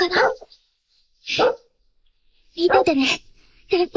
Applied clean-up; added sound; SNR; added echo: neural mask model Resemble Enhance denoiser.